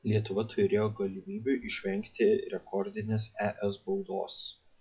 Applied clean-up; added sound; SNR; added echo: classical method log-MMSE.